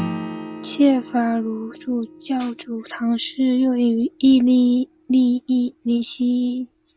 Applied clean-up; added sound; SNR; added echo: none; Acoustic guitar / Strum; 17 dB; none.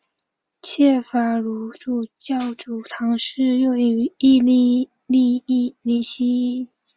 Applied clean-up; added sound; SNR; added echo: none; none; none; none.